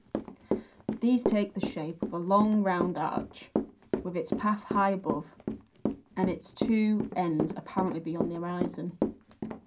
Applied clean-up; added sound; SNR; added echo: none; Walk, footsteps / Run; 4 dB; reverberation time 0.2 s.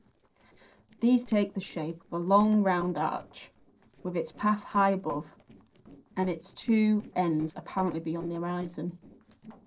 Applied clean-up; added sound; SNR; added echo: neural separator model SepFormer DNS4.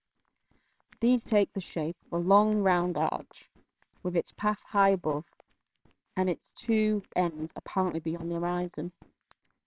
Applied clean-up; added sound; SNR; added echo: neural separator model SepFormer WHAMR!.